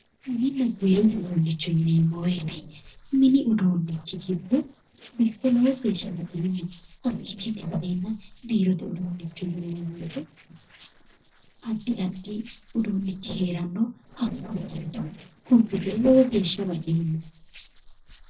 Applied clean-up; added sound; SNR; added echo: neural separator model SepFormer DNS4.